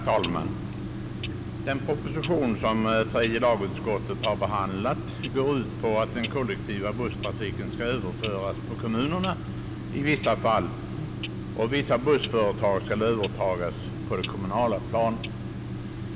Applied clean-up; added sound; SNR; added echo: none; Clock; 5 dB; none.